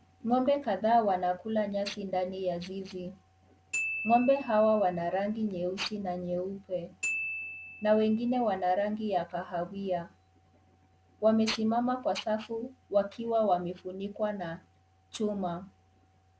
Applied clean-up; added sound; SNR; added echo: none; Glockenspiel; 11 dB; none.